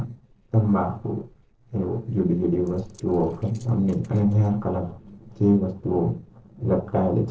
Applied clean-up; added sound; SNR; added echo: neural separator model SepFormer DNS4.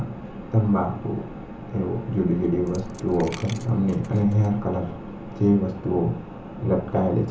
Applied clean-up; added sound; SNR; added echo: none; Coin (dropping); 19 dB; reverberation time 0.8 s.